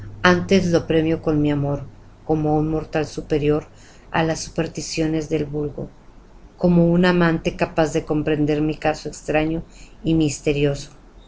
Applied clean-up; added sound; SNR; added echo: none; none; none; none.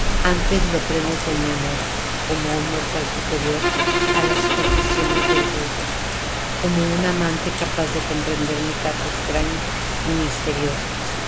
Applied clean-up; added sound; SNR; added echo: none; Bowed string instrument + Rain; -4 dB; none.